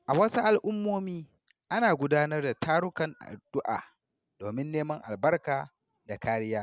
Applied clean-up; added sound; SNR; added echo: none; none; none; none.